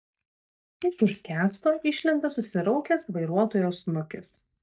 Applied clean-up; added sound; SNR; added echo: neural mask model DeepFilterNet 3.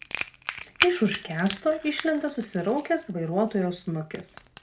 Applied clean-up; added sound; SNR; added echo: none; Crackle; 8 dB; reverberation time 0.2 s.